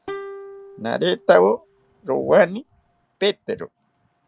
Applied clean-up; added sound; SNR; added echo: none; Plucked string instrument; 18 dB; none.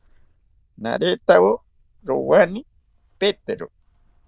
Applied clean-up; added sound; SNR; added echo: neural diffusion model UNIVERSE++.